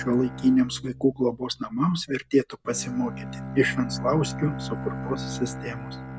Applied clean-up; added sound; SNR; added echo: none; Bowed string instrument; 9 dB; none.